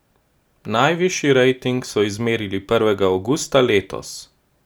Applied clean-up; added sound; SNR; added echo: none; none; none; none.